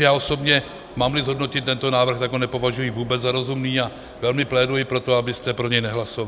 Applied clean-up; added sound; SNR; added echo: none; none; none; none.